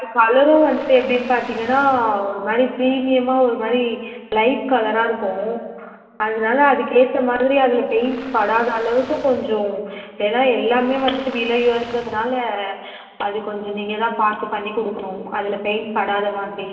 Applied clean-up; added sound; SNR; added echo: none; Waves, surf; 19 dB; reverberation time 1.9 s.